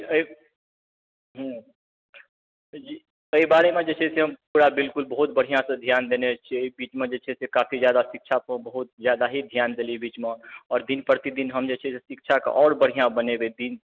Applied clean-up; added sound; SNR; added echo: none; none; none; none.